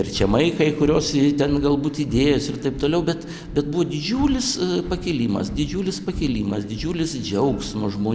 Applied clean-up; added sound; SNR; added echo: none; Breathing; 14 dB; none.